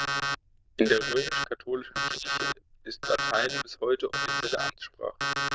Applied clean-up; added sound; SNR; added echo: neural diffusion model UNIVERSE++.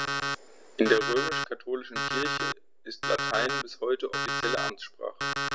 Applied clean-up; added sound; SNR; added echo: none; Alarm; 1 dB; none.